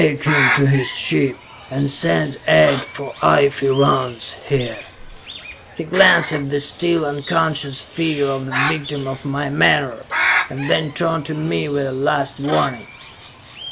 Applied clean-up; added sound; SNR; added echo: none; Bird; 8 dB; none.